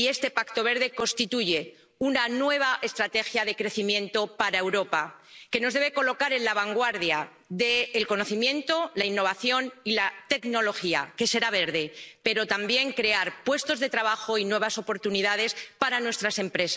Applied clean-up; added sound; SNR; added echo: none; none; none; none.